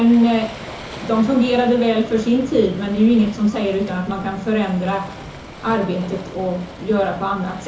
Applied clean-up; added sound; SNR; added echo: none; Waves, surf; 16 dB; reverberation time 0.7 s.